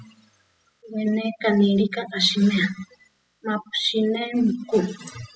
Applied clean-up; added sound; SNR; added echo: classical method spectral subtraction.